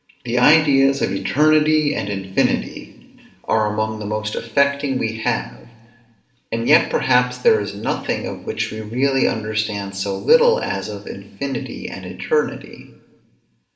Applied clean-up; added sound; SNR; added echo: none; none; none; reverberation time 1.8 s.